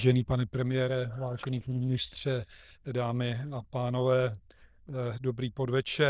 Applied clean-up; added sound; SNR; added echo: neural diffusion model UNIVERSE++.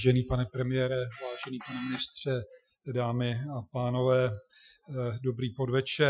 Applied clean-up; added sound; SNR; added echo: classical method Wiener filter.